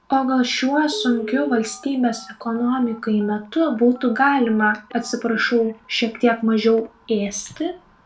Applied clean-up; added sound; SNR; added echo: none; Telephone; 18 dB; reverberation time 0.2 s.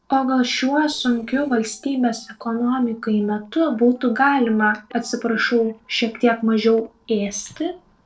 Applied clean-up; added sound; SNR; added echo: neural separator model SepFormer DNS4.